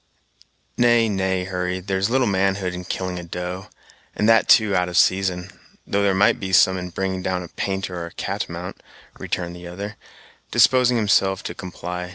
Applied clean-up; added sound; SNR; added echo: none; none; none; none.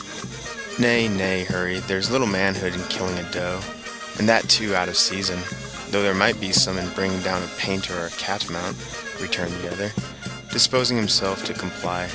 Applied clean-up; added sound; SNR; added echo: none; Brass instrument / Percussion; 8 dB; none.